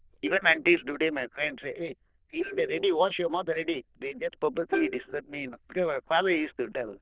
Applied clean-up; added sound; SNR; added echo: neural diffusion model UNIVERSE++.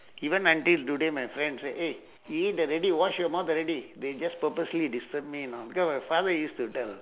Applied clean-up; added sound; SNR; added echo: none; none; none; none.